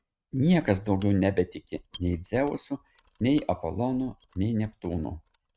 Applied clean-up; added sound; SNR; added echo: neural mask model RNNoise.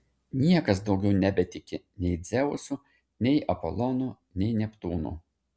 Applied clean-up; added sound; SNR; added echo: none; none; none; none.